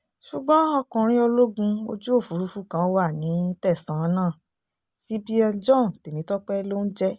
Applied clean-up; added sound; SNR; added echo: none; none; none; none.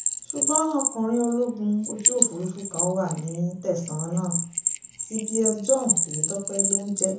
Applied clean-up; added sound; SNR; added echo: none; Bell; -1 dB; reverberation time 0.6 s.